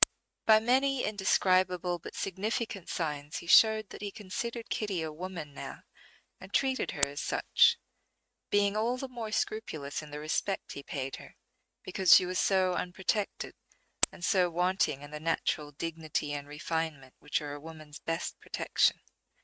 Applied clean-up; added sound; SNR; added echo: neural mask model RNNoise.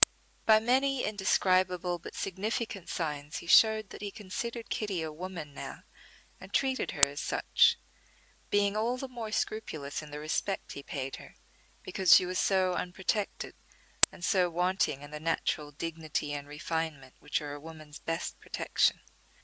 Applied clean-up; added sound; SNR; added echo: none; Camera; 10 dB; none.